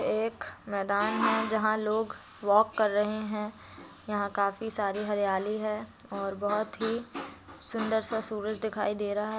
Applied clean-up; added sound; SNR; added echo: none; none; none; none.